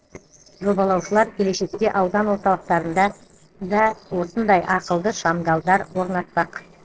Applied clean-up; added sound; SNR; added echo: neural separator model SepFormer DNS4.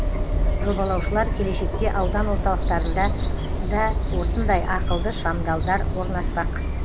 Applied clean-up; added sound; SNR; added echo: none; Bird vocalization, bird call, bird song; -4 dB; none.